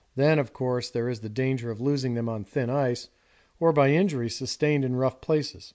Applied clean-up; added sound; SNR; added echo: none; none; none; none.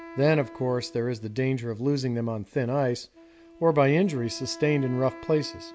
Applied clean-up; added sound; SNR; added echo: none; Wind instrument, woodwind instrument; 19 dB; none.